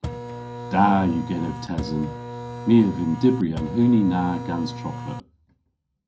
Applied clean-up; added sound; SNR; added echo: none; Printer; 10 dB; reverberation time 0.3 s.